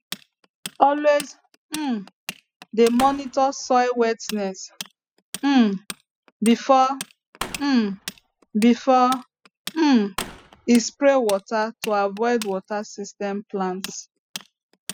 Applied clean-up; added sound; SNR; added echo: classical method spectral subtraction.